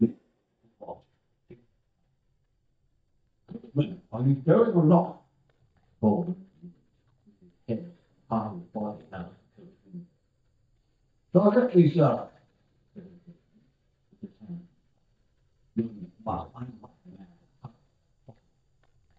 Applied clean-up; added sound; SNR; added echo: neural mask model DeepFilterNet 3.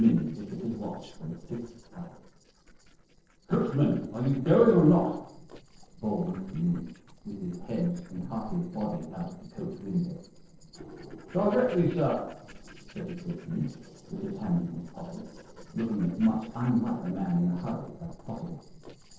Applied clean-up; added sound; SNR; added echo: neural separator model SepFormer DNS4.